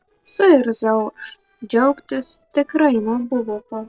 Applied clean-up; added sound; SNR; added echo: neural separator model SepFormer DNS4.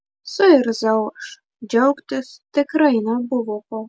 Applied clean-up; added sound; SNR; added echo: none; none; none; none.